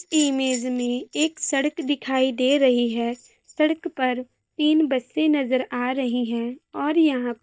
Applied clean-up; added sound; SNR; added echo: neural mask model DeepFilterNet 3.